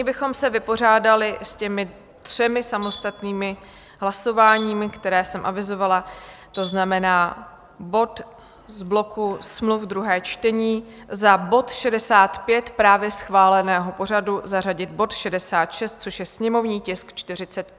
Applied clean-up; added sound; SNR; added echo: none; Tools; 17 dB; none.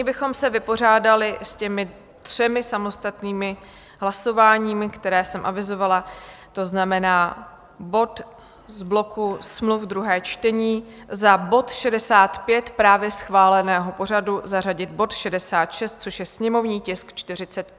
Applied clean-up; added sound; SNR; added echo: none; none; none; none.